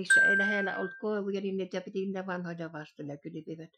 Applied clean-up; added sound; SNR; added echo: classical method Wiener filter.